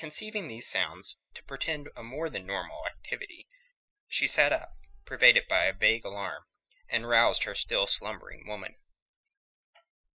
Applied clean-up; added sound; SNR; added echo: classical method spectral subtraction.